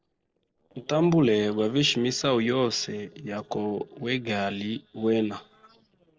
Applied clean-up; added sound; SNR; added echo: neural separator model SepFormer DNS4.